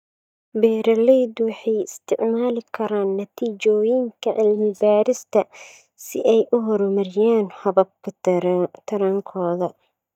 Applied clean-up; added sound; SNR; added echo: neural mask model DeepFilterNet 3.